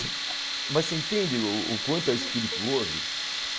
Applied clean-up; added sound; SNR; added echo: none; Tools; 1 dB; none.